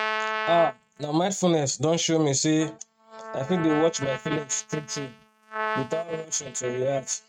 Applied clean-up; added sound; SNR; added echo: neural mask model RNNoise.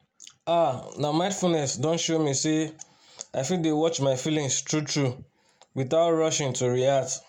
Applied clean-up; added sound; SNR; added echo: none; none; none; none.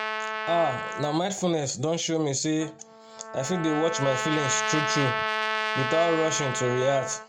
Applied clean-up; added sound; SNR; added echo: none; Trumpet; 4 dB; none.